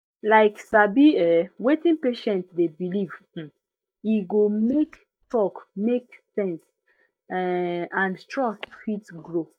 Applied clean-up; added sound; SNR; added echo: neural mask model DeepFilterNet 3.